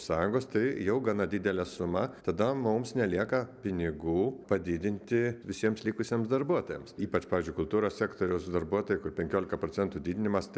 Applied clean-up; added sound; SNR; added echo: none; none; none; none.